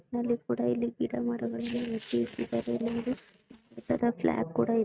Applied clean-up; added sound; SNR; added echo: neural mask model RNNoise.